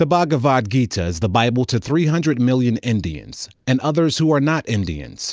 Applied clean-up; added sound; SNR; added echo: none; none; none; none.